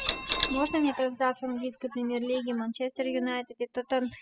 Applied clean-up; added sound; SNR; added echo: classical method spectral subtraction.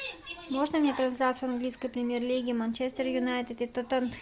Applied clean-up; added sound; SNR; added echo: none; none; none; none.